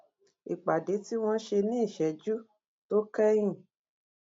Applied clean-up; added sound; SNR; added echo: none; none; none; none.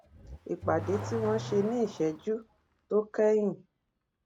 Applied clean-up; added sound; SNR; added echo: none; Accelerating, revving, vroom / Car; 12 dB; none.